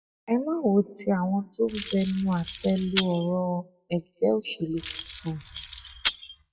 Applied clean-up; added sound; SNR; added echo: classical method WPE with log-MMSE.